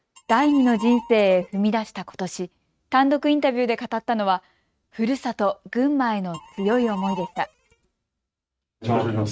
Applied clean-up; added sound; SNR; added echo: neural mask model RNNoise.